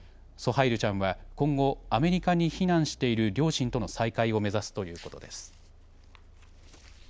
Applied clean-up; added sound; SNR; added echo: none; Accelerating, revving, vroom; 19 dB; none.